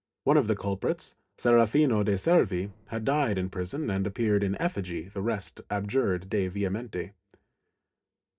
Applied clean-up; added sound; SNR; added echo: neural separator model SepFormer DNS4.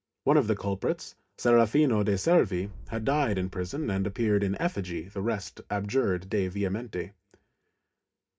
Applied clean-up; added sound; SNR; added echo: none; Boom; 18 dB; reverberation time 0.3 s.